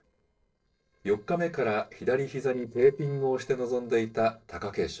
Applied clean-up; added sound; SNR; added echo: neural separator model SepFormer DNS4.